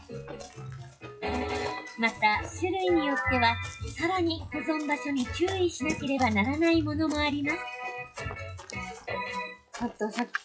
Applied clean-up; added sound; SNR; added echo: classical method WPE with log-MMSE.